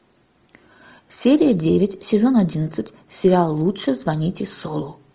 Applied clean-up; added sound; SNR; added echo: none; none; none; none.